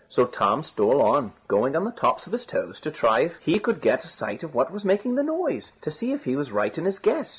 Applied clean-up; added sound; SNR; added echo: none; none; none; none.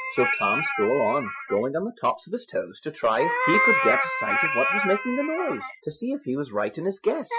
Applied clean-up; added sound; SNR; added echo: classical method Wiener filter.